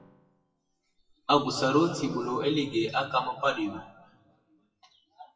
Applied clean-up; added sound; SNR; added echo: classical method WPE with log-MMSE.